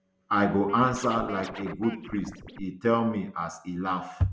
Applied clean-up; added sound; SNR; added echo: none; Scratching (performance technique); 14 dB; none.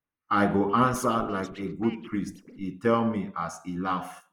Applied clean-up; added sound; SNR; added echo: neural mask model Resemble Enhance denoiser.